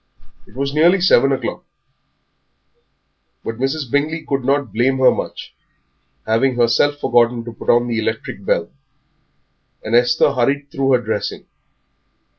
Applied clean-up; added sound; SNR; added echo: none; none; none; none.